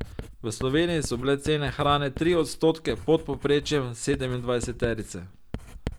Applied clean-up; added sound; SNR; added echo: none; Writing; 12 dB; none.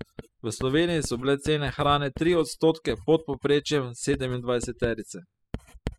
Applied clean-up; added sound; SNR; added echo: classical method spectral subtraction.